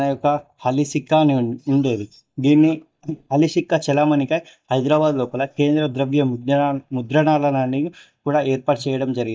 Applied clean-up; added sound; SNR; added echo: neural mask model DeepFilterNet 3.